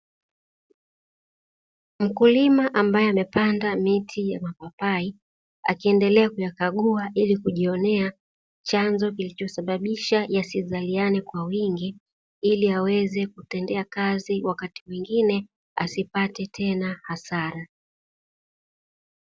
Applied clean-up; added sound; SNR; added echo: none; none; none; none.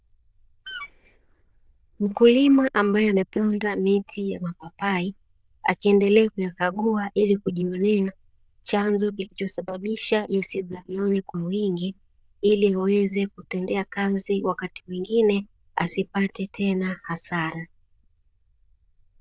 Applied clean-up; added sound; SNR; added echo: neural diffusion model UNIVERSE++.